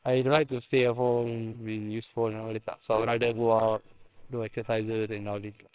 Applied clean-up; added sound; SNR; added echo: neural separator model SepFormer WHAMR!.